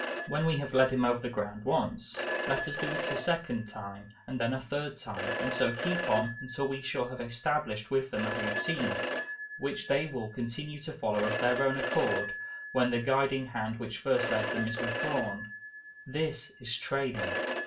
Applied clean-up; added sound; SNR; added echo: none; Telephone; 3 dB; reverberation time 0.3 s.